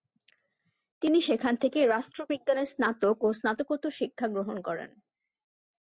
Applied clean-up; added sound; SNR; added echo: none; none; none; none.